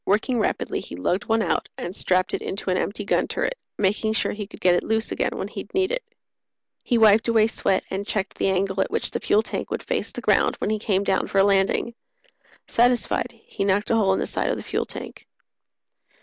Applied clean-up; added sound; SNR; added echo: none; none; none; none.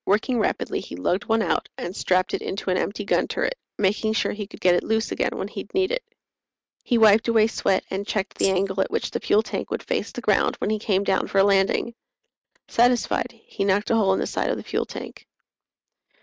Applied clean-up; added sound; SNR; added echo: neural mask model RNNoise.